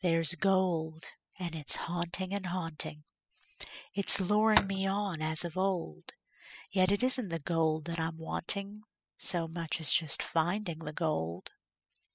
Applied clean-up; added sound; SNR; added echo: classical method spectral subtraction.